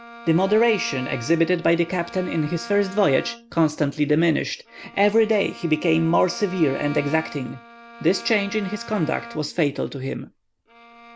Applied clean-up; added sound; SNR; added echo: none; Bowed string instrument; 18 dB; none.